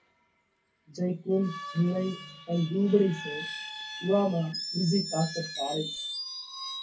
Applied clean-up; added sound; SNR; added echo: none; Screech; 10 dB; reverberation time 0.3 s.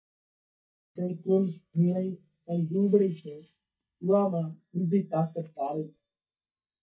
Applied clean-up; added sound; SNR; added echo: neural mask model DeepFilterNet 3.